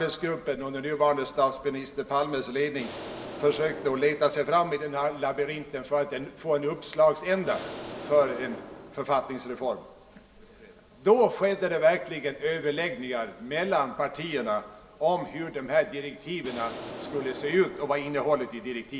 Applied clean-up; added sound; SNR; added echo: none; Explosion; 13 dB; reverberation time 0.7 s.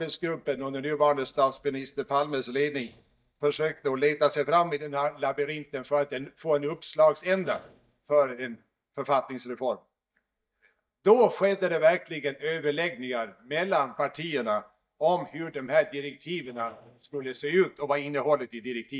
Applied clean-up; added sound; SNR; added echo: neural mask model DeepFilterNet 3.